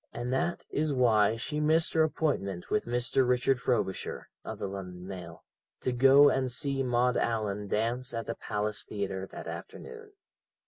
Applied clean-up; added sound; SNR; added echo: none; none; none; none.